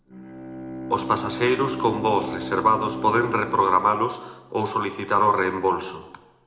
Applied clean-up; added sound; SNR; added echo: none; Bowed string instrument; 11 dB; reverberation time 0.6 s.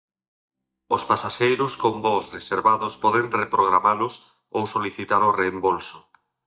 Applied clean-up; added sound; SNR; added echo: neural mask model DeepFilterNet 3.